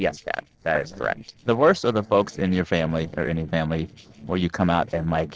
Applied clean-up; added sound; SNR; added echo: neural separator model SepFormer DNS4.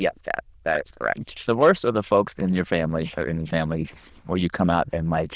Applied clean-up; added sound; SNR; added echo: neural diffusion model UNIVERSE++.